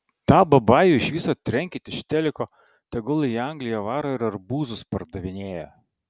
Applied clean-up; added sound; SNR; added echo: none; none; none; none.